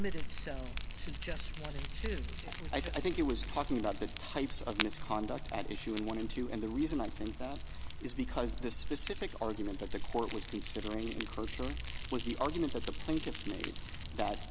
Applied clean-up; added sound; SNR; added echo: none; Fire; 0 dB; none.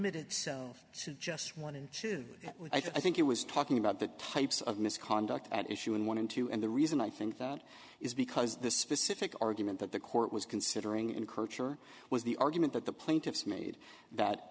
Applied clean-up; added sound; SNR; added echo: none; none; none; none.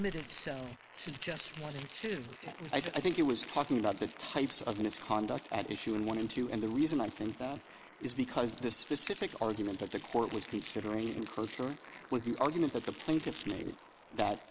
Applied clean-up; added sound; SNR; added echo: neural mask model Resemble Enhance denoiser.